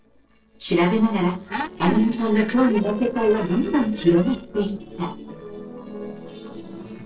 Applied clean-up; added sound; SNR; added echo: neural separator model SepFormer DNS4.